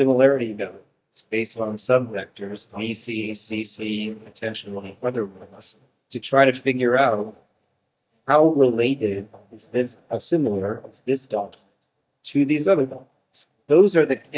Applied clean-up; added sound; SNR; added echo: neural mask model DeepFilterNet 3.